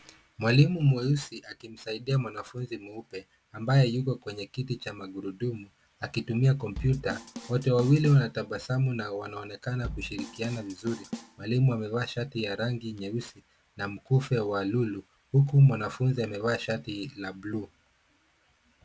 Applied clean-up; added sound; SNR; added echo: none; Drum kit; 13 dB; none.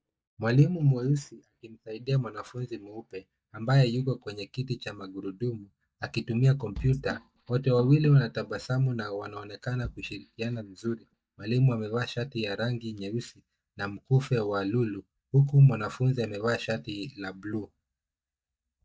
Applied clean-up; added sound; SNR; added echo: neural mask model DeepFilterNet 3.